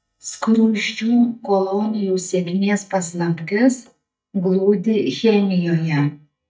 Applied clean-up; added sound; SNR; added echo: neural mask model DeepFilterNet 3.